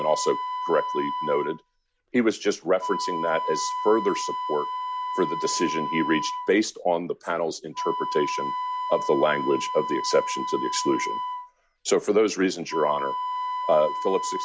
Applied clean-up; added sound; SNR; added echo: none; Wind instrument, woodwind instrument; 5 dB; none.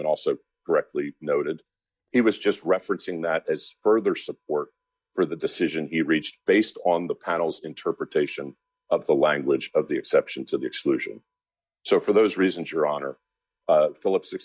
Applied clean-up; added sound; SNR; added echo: neural mask model DeepFilterNet 3.